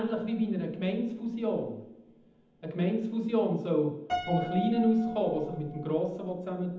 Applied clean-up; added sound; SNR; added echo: none; Piano; 11 dB; reverberation time 0.8 s.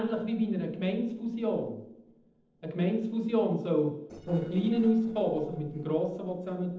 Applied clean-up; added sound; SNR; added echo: neural separator model SepFormer DNS4.